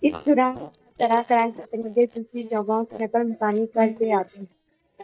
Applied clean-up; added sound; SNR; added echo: neural mask model DeepFilterNet 3.